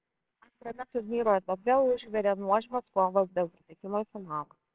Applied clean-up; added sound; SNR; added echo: neural separator model SepFormer WHAMR!.